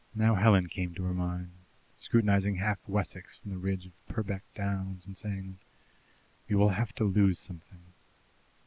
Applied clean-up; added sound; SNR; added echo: none; none; none; none.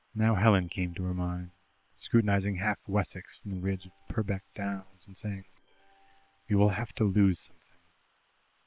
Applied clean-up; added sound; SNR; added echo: neural separator model SepFormer WHAM!.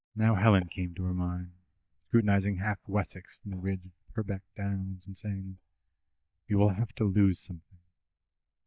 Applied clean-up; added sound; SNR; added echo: neural mask model DeepFilterNet 3.